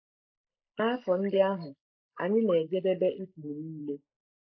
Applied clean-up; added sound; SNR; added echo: neural mask model Resemble Enhance denoiser.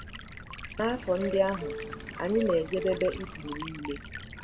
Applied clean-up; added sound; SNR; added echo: none; Stream + Subway, metro, underground; 8 dB; none.